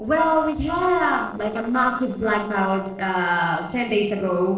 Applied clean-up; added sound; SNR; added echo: neural separator model SepFormer DNS4.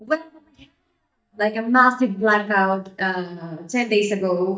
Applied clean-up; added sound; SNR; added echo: neural mask model DeepFilterNet 3.